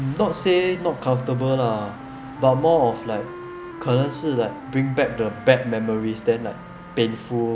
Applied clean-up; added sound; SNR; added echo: none; Wind instrument, woodwind instrument; 16 dB; none.